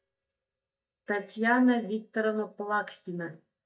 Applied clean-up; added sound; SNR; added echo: neural mask model DeepFilterNet 3.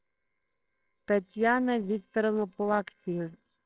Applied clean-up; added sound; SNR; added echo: neural separator model SepFormer WHAMR!.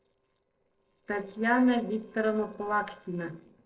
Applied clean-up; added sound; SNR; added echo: neural separator model SepFormer DNS4.